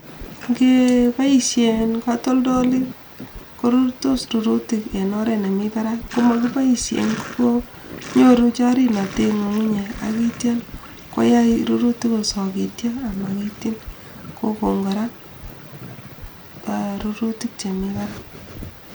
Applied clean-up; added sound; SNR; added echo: none; Sink (filling or washing) + Drip; 19 dB; none.